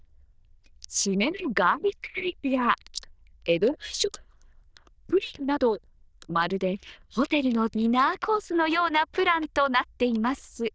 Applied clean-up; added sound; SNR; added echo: neural diffusion model UNIVERSE++.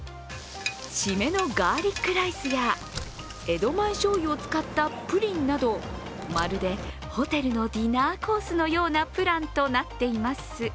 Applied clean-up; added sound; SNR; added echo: none; Slam; 17 dB; none.